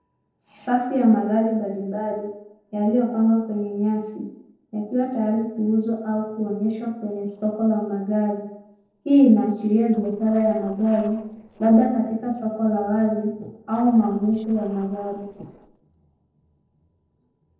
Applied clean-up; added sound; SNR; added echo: neural separator model SepFormer DNS4.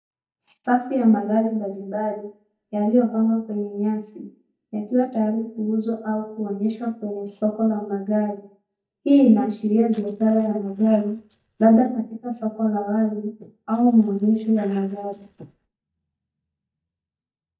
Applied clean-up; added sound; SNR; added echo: neural mask model DeepFilterNet 3.